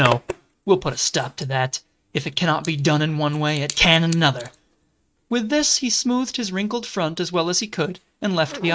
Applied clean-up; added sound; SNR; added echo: neural mask model RNNoise.